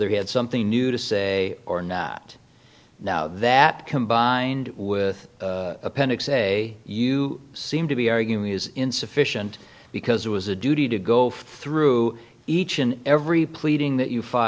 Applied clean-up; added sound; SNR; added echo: none; none; none; none.